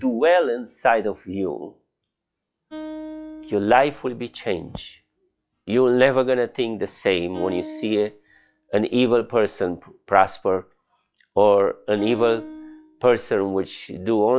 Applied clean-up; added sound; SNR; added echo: classical method log-MMSE.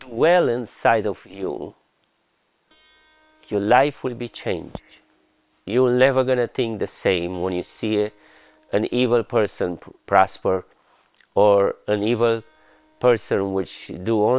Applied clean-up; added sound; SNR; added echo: neural separator model SepFormer WHAM!.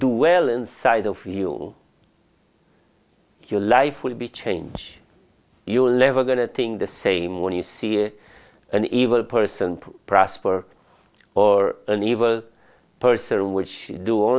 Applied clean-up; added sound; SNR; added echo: none; none; none; none.